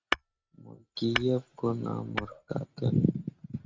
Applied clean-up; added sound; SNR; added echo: neural mask model RNNoise.